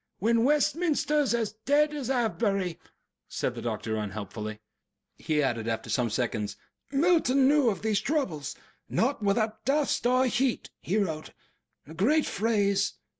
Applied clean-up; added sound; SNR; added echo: none; none; none; none.